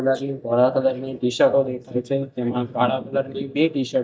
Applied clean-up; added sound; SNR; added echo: neural mask model DeepFilterNet 3.